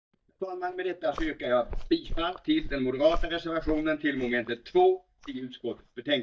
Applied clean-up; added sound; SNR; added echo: neural mask model DeepFilterNet 3.